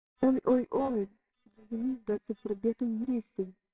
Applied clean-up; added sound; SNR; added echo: neural separator model SepFormer WHAMR!.